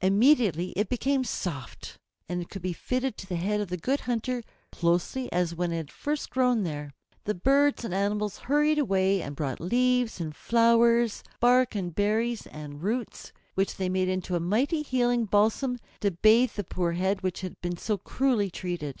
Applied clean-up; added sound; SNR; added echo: none; none; none; none.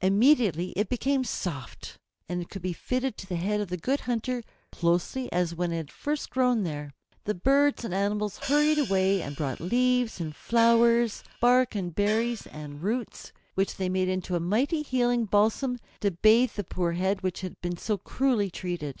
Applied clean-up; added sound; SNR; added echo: none; Hi-hat + Gong; 15 dB; none.